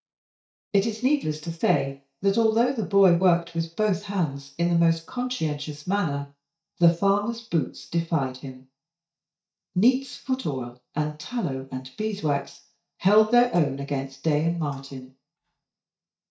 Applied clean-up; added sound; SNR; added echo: neural mask model DeepFilterNet 3.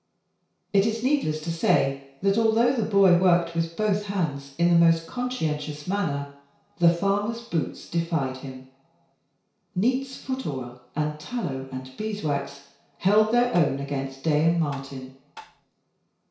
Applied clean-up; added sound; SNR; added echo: none; Tap; 19 dB; reverberation time 0.6 s.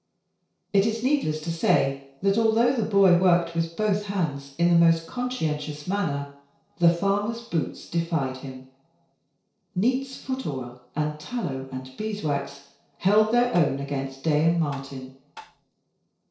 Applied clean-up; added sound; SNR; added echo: neural separator model SepFormer DNS4.